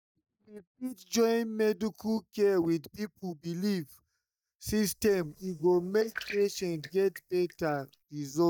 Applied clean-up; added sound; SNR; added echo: neural mask model DeepFilterNet 3.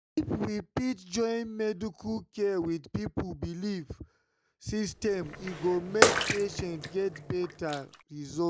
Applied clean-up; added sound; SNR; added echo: none; Bathtub (filling or washing) / Water / Splash, splatter; -1 dB; none.